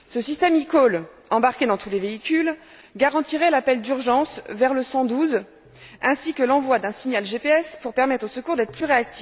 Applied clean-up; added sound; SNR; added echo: none; none; none; none.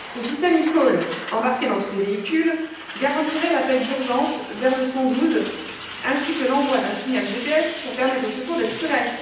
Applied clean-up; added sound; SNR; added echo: none; Truck; 13 dB; reverberation time 0.9 s.